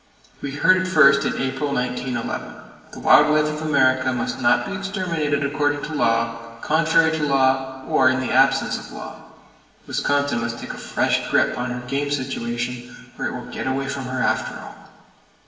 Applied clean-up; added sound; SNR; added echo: none; none; none; reverberation time 1.2 s.